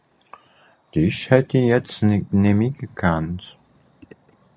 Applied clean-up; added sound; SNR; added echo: none; none; none; none.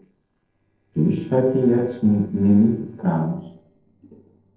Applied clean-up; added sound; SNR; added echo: neural separator model SepFormer DNS4.